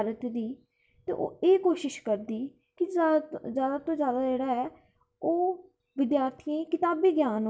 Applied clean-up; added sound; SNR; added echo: none; none; none; none.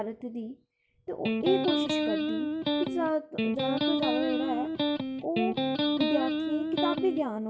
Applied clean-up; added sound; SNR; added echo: none; Electric guitar; -4 dB; none.